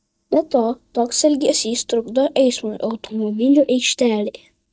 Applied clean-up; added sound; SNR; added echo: neural mask model DeepFilterNet 3.